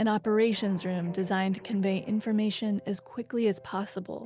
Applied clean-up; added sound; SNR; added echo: none; Guitar; 20 dB; none.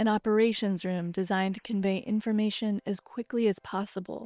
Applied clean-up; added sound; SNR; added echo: neural separator model SepFormer WHAM!.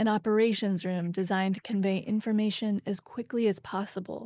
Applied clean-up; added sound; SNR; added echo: neural mask model Resemble Enhance denoiser.